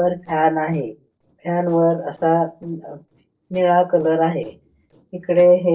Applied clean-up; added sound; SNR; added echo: neural separator model SepFormer DNS4.